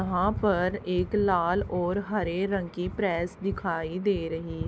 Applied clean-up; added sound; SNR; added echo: none; Run; 15 dB; none.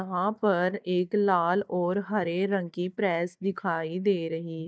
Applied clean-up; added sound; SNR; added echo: neural mask model DeepFilterNet 3.